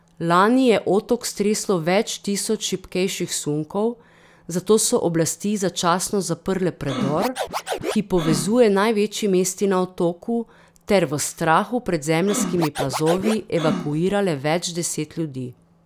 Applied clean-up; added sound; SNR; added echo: none; Scratching (performance technique); 7 dB; none.